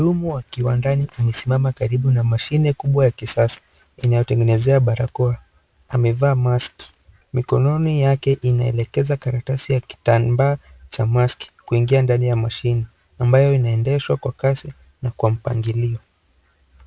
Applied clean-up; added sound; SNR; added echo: none; none; none; none.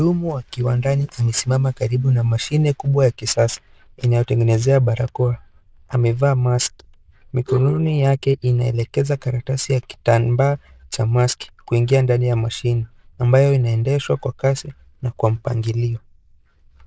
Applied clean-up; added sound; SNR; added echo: neural diffusion model UNIVERSE++.